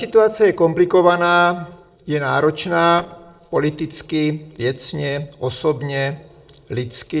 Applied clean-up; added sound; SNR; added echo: neural separator model SepFormer DNS4.